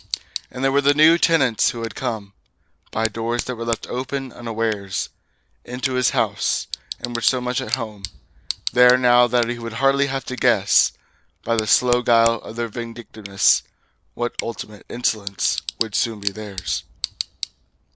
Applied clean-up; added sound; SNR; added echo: none; Tick / Bicycle; 12 dB; none.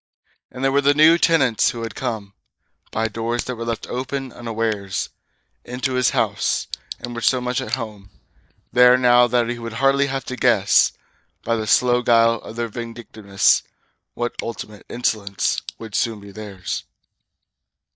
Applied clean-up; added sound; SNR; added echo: neural mask model DeepFilterNet 3.